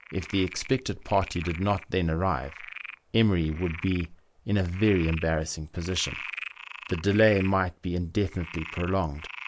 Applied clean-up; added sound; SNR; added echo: none; Frog; 15 dB; none.